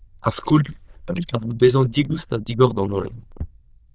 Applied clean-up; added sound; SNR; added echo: neural diffusion model UNIVERSE++.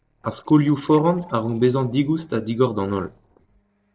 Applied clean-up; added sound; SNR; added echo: neural separator model SepFormer DNS4.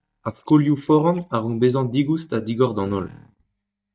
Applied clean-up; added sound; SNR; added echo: neural mask model DeepFilterNet 3.